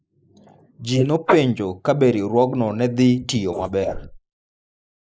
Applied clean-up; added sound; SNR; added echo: neural mask model Resemble Enhance denoiser.